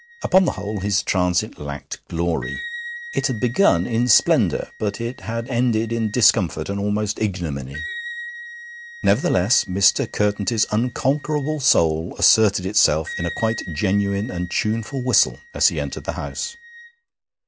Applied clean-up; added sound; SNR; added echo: none; Wind instrument, woodwind instrument; 16 dB; none.